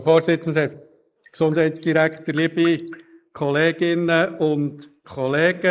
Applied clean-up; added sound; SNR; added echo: neural mask model Resemble Enhance denoiser.